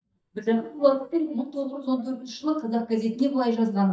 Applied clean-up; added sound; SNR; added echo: neural mask model DeepFilterNet 3.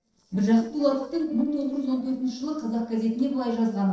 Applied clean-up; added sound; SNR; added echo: neural separator model SepFormer DNS4.